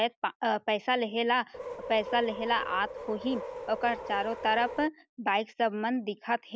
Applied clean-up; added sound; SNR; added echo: none; Subway, metro, underground; 9 dB; none.